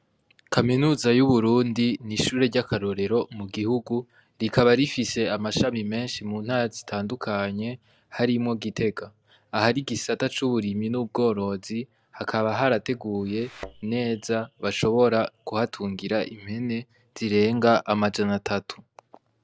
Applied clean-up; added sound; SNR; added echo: none; Thump, thud; 18 dB; none.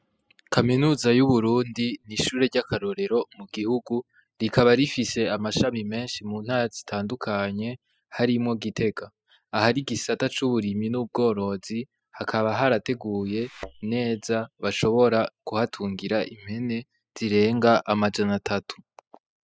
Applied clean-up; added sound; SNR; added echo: classical method spectral subtraction.